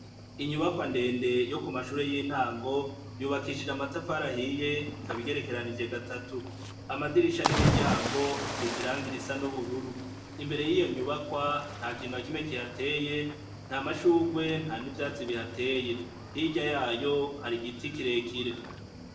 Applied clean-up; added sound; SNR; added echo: none; Cricket / Waves, surf; 6 dB; reverberation time 0.6 s.